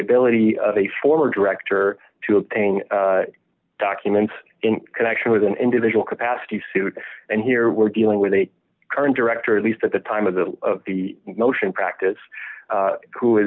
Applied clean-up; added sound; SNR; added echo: none; none; none; none.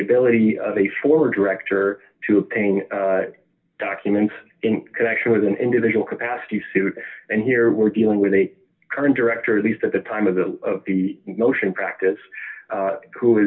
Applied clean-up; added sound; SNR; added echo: none; none; none; reverberation time 0.1 s.